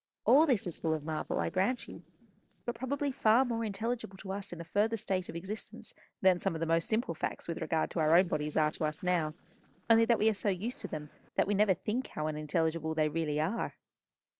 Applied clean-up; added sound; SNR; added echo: neural separator model SepFormer DNS4.